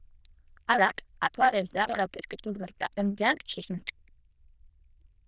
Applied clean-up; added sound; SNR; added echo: neural diffusion model UNIVERSE++.